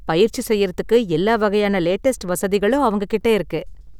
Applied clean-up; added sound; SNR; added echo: none; none; none; none.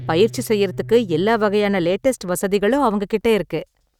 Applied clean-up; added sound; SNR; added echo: neural mask model RNNoise.